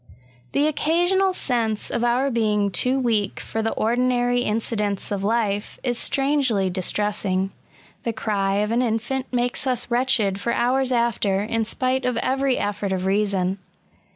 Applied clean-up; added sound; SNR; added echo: none; none; none; none.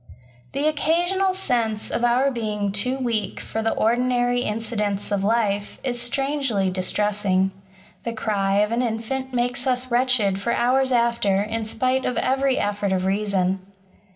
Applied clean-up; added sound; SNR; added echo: none; none; none; reverberation time 0.7 s.